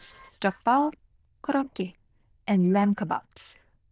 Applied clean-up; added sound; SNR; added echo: neural diffusion model UNIVERSE++.